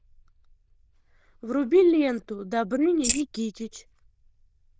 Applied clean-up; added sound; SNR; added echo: neural diffusion model UNIVERSE++.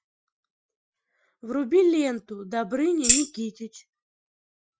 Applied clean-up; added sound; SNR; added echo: classical method Wiener filter.